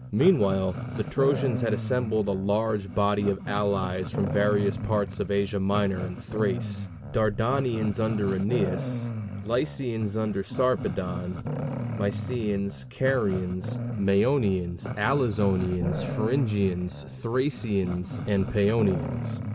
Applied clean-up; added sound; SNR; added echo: none; Growling; 7 dB; none.